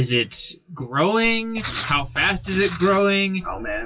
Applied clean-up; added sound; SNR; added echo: classical method WPE with log-MMSE.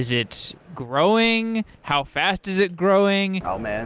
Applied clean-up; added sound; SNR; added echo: none; none; none; none.